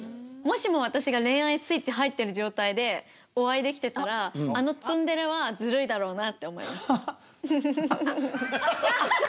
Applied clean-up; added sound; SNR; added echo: none; none; none; none.